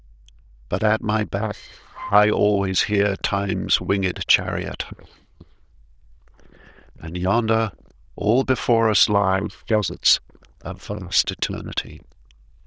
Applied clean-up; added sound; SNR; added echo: neural diffusion model UNIVERSE++.